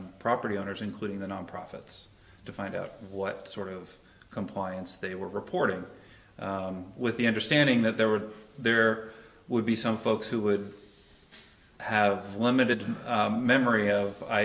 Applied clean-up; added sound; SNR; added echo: none; none; none; none.